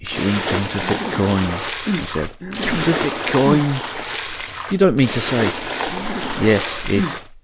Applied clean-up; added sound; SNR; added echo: none; Splash, splatter + Breathing; 3 dB; none.